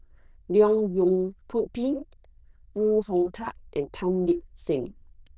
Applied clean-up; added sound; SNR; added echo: neural diffusion model UNIVERSE++.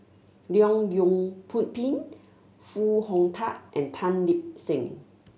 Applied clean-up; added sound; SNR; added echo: none; none; none; none.